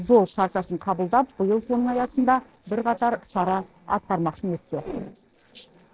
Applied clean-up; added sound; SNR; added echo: neural separator model SepFormer DNS4.